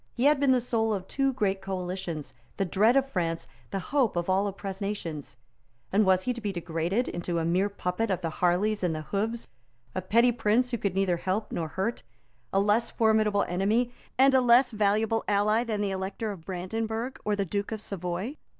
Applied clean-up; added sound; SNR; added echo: none; none; none; none.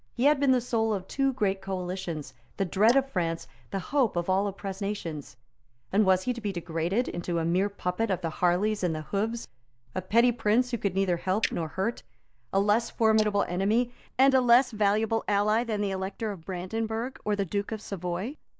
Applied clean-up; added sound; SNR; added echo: neural mask model Resemble Enhance denoiser.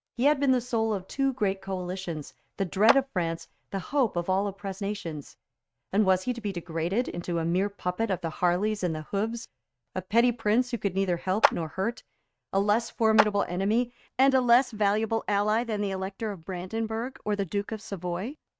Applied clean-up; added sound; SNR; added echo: neural mask model RNNoise.